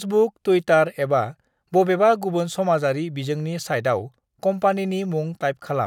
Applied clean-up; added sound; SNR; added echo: none; none; none; none.